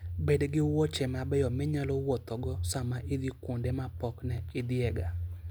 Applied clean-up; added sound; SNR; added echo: none; none; none; none.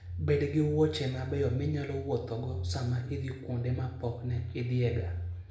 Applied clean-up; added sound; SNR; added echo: none; none; none; reverberation time 0.7 s.